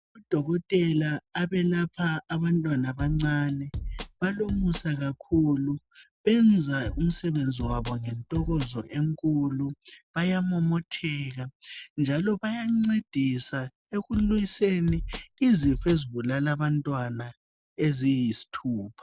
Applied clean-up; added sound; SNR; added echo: none; Drum kit; 9 dB; none.